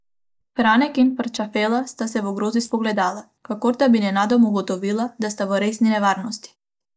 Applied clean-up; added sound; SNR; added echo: neural mask model DeepFilterNet 3.